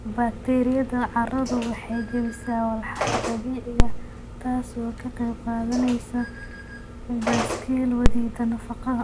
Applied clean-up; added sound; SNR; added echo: none; Telephone; 0 dB; none.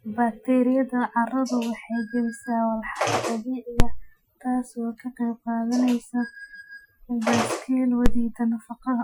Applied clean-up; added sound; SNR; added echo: classical method Wiener filter.